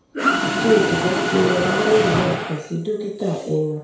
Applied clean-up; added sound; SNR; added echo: none; Mechanisms; 1 dB; reverberation time 0.6 s.